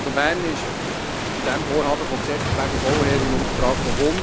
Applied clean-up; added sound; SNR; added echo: none; Waves, surf; -1 dB; none.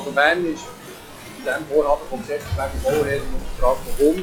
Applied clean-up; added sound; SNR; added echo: classical method log-MMSE.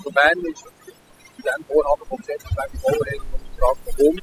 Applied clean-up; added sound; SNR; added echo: classical method spectral subtraction.